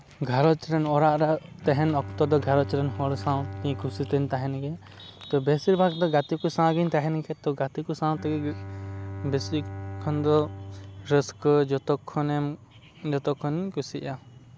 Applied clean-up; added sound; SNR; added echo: none; Bowed string instrument; 14 dB; none.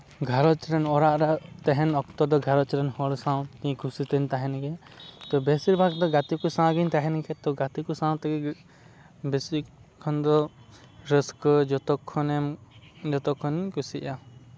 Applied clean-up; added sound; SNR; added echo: none; none; none; none.